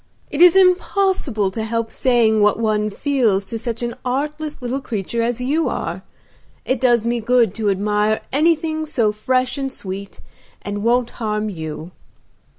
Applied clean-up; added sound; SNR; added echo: none; none; none; none.